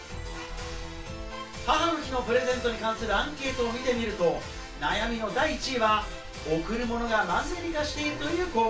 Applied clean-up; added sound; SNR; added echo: none; none; none; reverberation time 0.2 s.